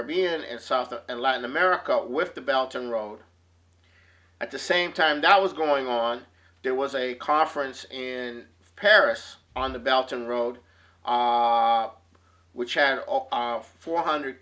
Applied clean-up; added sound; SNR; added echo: none; none; none; none.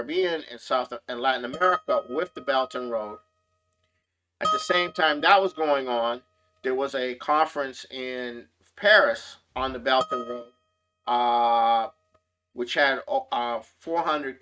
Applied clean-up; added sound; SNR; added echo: neural mask model RNNoise.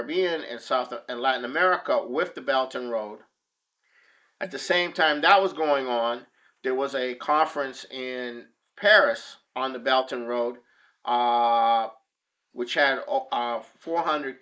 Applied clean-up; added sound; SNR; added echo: neural mask model Resemble Enhance denoiser.